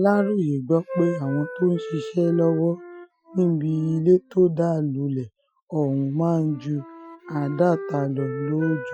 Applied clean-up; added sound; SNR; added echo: classical method Wiener filter.